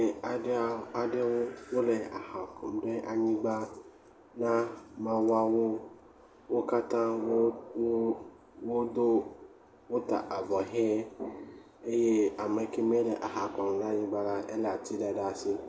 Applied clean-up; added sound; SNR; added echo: none; none; none; none.